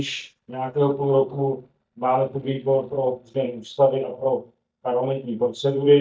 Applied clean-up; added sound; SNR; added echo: neural mask model DeepFilterNet 3.